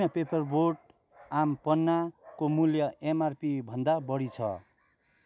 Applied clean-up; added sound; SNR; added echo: none; none; none; none.